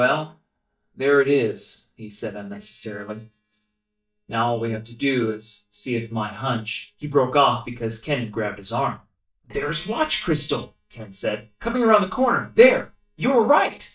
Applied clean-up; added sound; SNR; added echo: neural mask model DeepFilterNet 3.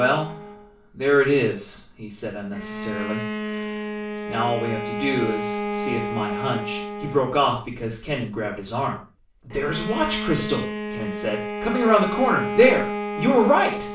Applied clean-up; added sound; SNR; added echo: none; Bowed string instrument; 7 dB; reverberation time 0.4 s.